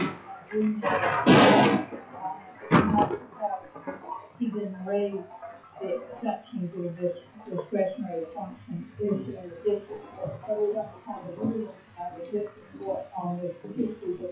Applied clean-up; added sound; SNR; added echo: classical method WPE with log-MMSE.